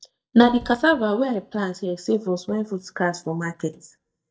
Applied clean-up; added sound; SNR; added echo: neural mask model DeepFilterNet 3.